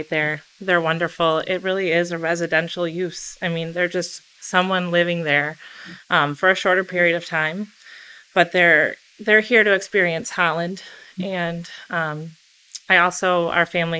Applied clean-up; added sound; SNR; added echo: neural mask model Resemble Enhance denoiser.